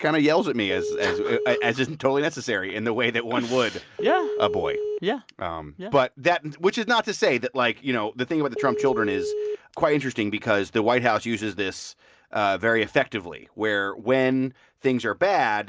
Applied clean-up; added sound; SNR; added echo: none; Telephone; 3 dB; none.